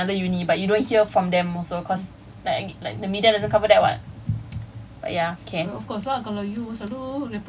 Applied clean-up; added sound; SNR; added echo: none; none; none; none.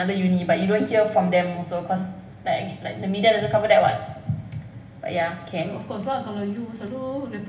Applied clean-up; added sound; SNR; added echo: none; none; none; reverberation time 1.0 s.